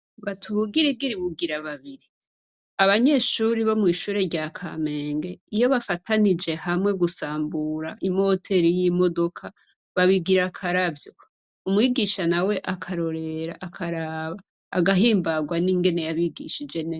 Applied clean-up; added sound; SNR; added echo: none; none; none; none.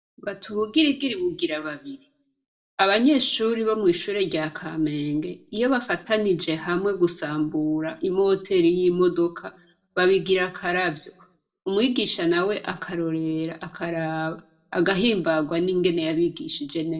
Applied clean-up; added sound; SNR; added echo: none; none; none; reverberation time 0.3 s.